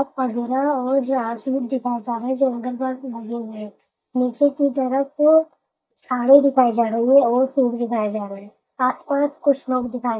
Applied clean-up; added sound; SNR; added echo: neural mask model DeepFilterNet 3.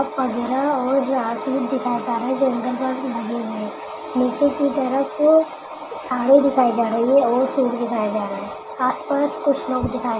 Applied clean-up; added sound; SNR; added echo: none; Wind instrument, woodwind instrument; 17 dB; reverberation time 0.2 s.